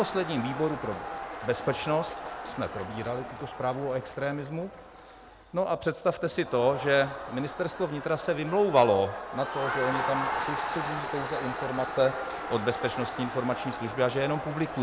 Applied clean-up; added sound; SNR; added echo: none; Crowd; 7 dB; none.